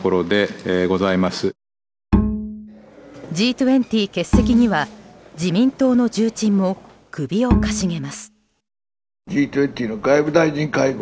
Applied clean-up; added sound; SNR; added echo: none; Bowed string instrument; 2 dB; none.